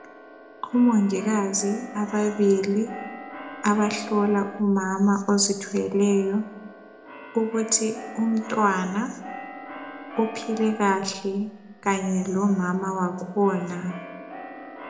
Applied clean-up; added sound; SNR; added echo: none; Keyboard (musical); 16 dB; reverberation time 0.6 s.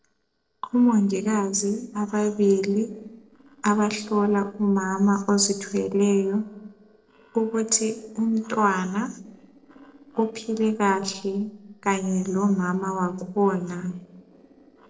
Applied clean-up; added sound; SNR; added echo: neural separator model SepFormer DNS4.